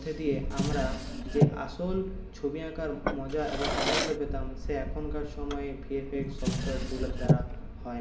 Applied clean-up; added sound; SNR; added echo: none; Drawer open or close; 1 dB; reverberation time 0.8 s.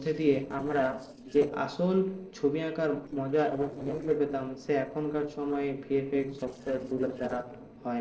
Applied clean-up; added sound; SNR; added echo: neural separator model SepFormer DNS4.